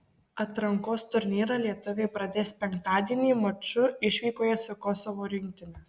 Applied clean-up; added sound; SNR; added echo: none; none; none; none.